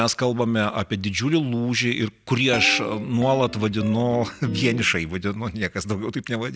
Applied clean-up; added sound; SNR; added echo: none; Guitar; 12 dB; none.